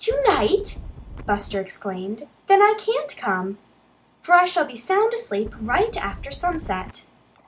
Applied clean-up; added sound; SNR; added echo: none; Wind; 13 dB; none.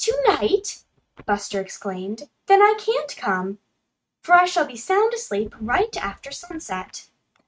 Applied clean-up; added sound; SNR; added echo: neural mask model RNNoise.